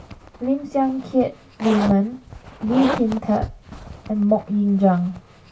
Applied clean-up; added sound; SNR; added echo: none; Zipper (clothing); 10 dB; reverberation time 0.2 s.